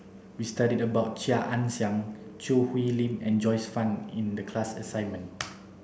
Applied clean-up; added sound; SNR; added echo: none; none; none; none.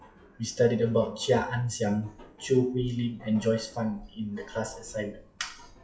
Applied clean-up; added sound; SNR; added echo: classical method WPE with log-MMSE.